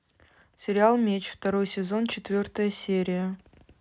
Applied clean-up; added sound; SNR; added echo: none; none; none; none.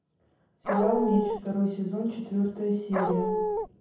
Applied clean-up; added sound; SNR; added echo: none; Dog; 0 dB; reverberation time 0.9 s.